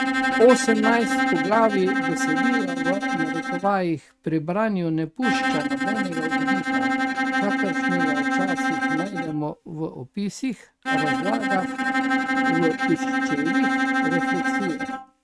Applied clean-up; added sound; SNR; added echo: neural mask model RNNoise.